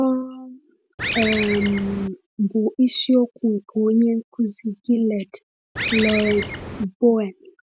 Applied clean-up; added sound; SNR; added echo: none; Bird; 4 dB; none.